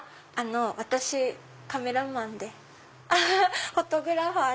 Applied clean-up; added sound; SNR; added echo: none; none; none; none.